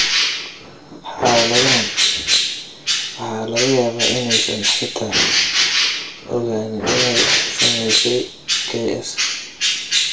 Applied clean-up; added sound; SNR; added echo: none; Bird; -4 dB; reverberation time 0.2 s.